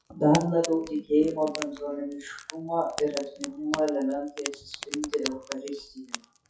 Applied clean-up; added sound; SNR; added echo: classical method WPE with log-MMSE.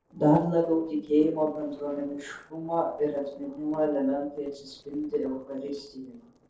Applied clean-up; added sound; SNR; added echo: neural separator model SepFormer DNS4.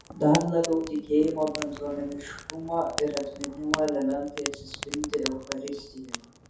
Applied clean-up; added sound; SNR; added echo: none; Fire; 10 dB; reverberation time 0.6 s.